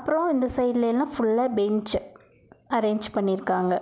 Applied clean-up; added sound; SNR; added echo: none; none; none; none.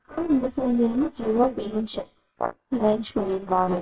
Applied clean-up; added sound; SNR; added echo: neural separator model SepFormer WHAMR!.